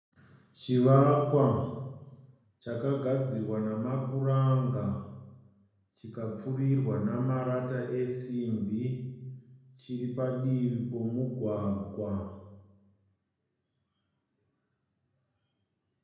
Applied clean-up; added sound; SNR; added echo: none; none; none; reverberation time 0.9 s.